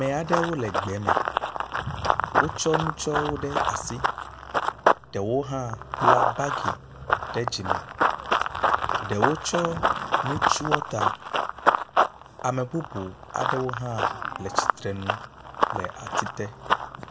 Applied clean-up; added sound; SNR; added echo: none; Run; -5 dB; none.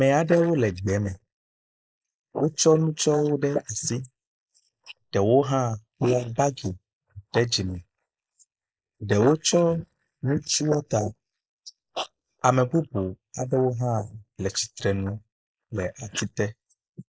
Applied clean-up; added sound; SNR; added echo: neural mask model Resemble Enhance denoiser.